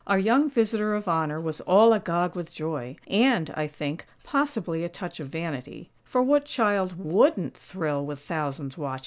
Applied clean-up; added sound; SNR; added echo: none; none; none; none.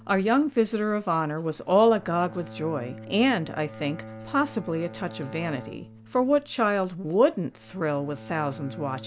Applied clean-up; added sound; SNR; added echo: none; Bowed string instrument; 17 dB; none.